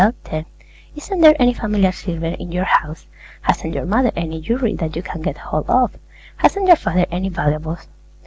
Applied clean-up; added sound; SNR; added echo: none; none; none; none.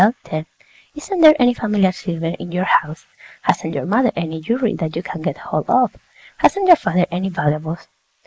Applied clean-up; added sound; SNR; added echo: neural mask model Resemble Enhance denoiser.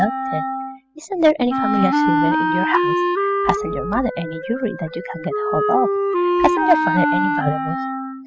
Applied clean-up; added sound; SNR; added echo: classical method spectral subtraction.